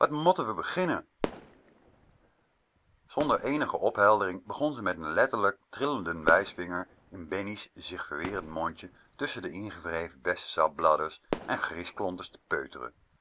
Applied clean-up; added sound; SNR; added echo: none; Fireworks; 15 dB; none.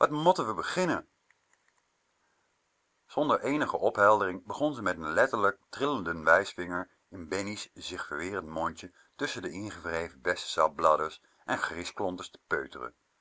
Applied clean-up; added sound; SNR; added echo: none; none; none; none.